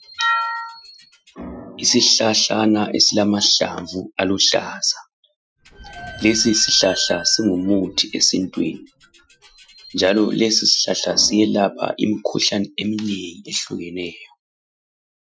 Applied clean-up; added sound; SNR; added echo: classical method Wiener filter.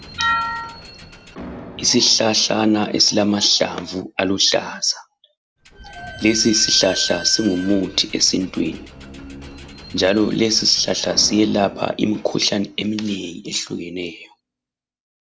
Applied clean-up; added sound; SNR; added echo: none; Squeak / Slam; 18 dB; none.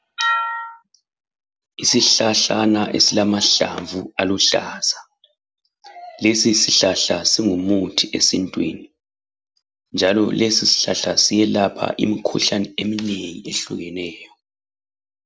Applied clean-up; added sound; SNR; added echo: none; none; none; none.